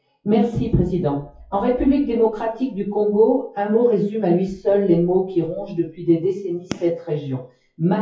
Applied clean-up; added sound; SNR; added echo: classical method WPE with log-MMSE.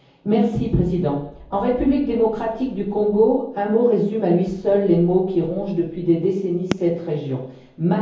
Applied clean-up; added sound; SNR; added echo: none; Fireworks; 14 dB; reverberation time 0.7 s.